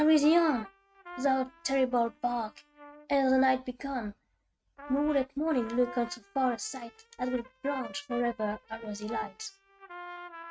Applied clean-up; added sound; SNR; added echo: neural mask model RNNoise.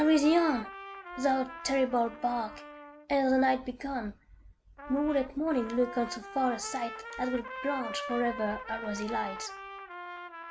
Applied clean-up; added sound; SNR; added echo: none; Trumpet; 12 dB; none.